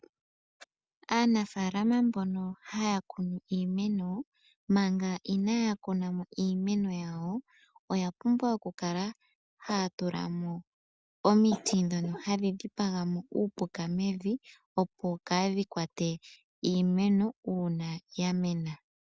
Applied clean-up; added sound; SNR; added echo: none; none; none; none.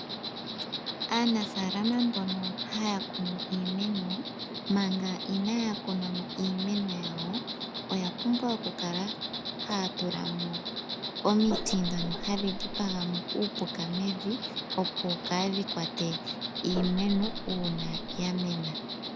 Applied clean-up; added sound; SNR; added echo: none; Gong + Insect; 4 dB; none.